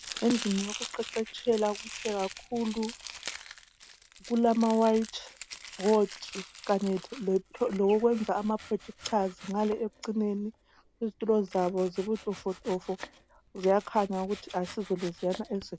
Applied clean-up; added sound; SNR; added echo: none; Domestic sounds, home sounds; 15 dB; none.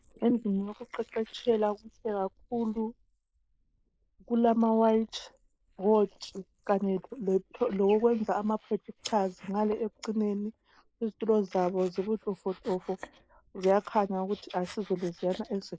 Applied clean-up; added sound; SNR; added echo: neural mask model Resemble Enhance denoiser.